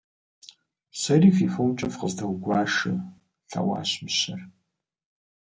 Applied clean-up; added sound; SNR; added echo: none; none; none; none.